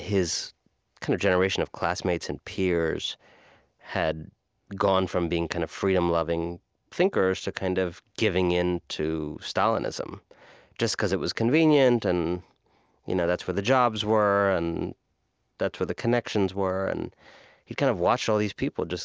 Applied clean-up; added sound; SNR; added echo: none; none; none; none.